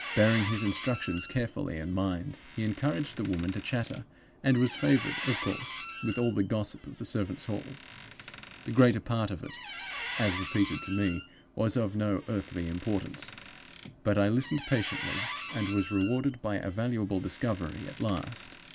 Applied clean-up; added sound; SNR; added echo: none; Squeak; 12 dB; none.